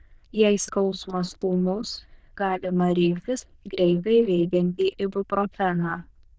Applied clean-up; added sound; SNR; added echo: neural diffusion model UNIVERSE++.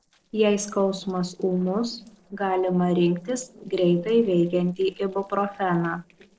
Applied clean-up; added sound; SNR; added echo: neural separator model SepFormer DNS4.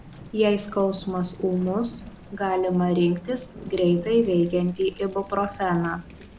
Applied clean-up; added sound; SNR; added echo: none; Thunder / Rain; 18 dB; none.